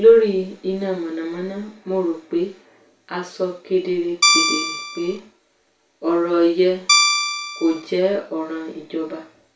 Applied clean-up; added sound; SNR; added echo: none; Guitar; -3 dB; reverberation time 0.3 s.